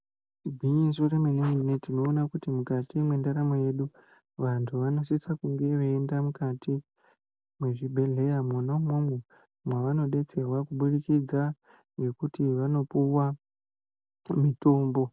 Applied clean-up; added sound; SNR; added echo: none; none; none; none.